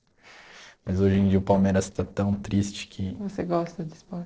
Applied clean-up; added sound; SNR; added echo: neural separator model SepFormer DNS4.